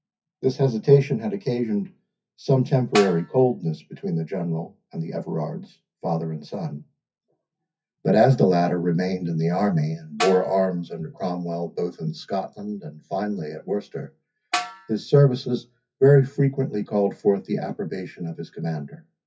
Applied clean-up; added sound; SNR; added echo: classical method WPE with log-MMSE.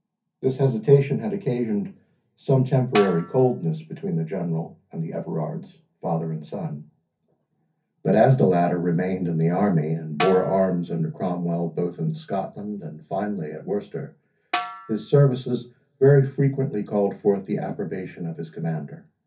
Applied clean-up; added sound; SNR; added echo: none; Snare drum; 9 dB; reverberation time 0.3 s.